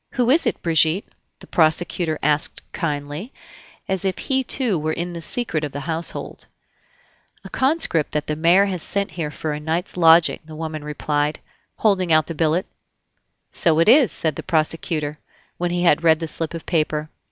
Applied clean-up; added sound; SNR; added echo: none; none; none; none.